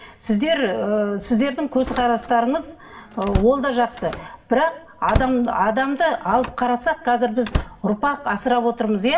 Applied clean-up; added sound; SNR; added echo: none; Slam; 11 dB; reverberation time 1.2 s.